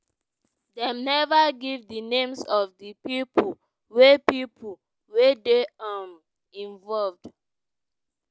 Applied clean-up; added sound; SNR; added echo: none; none; none; none.